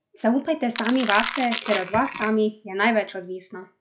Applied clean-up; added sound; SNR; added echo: classical method log-MMSE.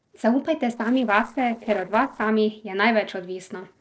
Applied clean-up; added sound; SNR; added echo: neural separator model SepFormer DNS4.